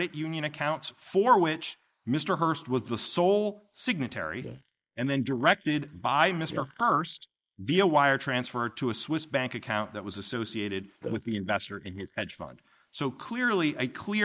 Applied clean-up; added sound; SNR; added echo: neural mask model Resemble Enhance denoiser.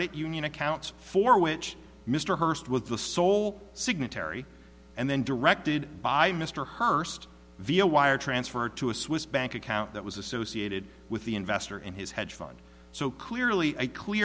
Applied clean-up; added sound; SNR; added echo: none; none; none; none.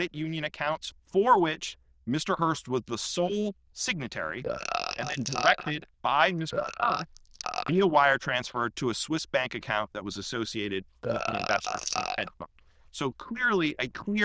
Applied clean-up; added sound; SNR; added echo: neural diffusion model UNIVERSE++.